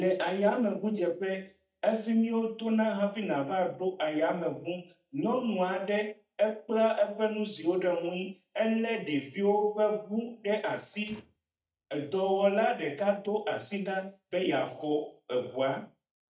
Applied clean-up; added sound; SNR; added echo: neural mask model DeepFilterNet 3.